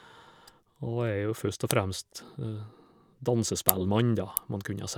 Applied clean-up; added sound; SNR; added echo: none; Camera; 8 dB; none.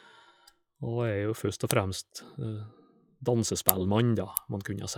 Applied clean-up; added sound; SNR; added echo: classical method log-MMSE.